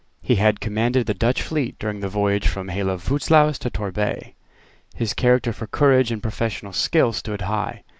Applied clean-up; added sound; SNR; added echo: none; none; none; none.